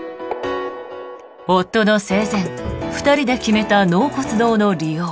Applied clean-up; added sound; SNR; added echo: none; Bowed string instrument; 15 dB; none.